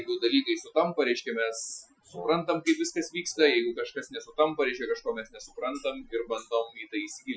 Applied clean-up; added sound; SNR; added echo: classical method Wiener filter.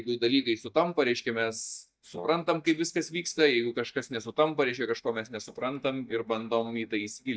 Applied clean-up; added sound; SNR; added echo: neural mask model DeepFilterNet 3.